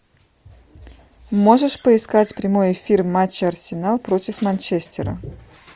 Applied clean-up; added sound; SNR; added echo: none; none; none; none.